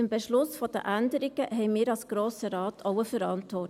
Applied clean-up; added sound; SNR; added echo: none; none; none; none.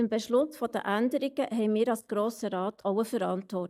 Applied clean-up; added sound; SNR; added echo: neural mask model DeepFilterNet 3.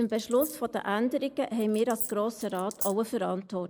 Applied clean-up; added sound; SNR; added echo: neural mask model Resemble Enhance denoiser.